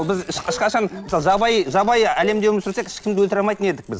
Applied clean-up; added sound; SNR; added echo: none; Tearing + Cowbell; 18 dB; none.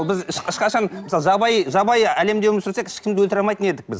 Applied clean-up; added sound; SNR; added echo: none; none; none; none.